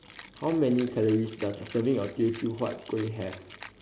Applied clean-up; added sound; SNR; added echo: none; Rattle (instrument); 20 dB; none.